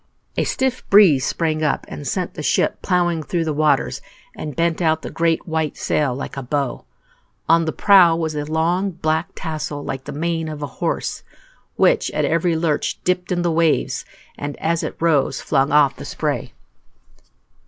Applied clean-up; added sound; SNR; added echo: none; none; none; none.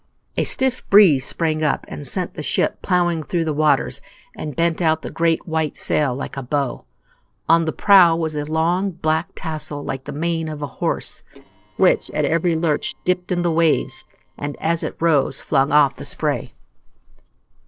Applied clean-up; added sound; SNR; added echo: neural separator model SepFormer DNS4.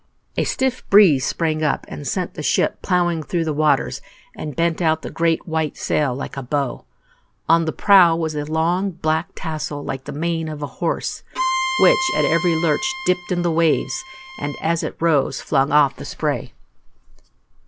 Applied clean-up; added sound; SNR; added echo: none; Bowed string instrument; 6 dB; none.